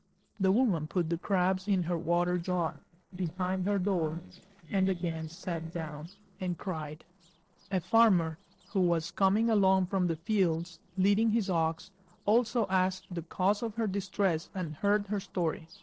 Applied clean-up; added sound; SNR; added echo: neural separator model SepFormer DNS4.